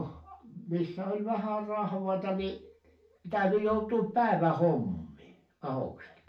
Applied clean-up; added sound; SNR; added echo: none; none; none; reverberation time 0.3 s.